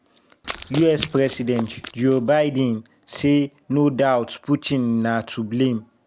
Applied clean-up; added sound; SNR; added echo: none; Run; 14 dB; none.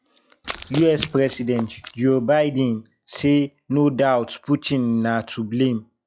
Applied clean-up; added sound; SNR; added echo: classical method log-MMSE.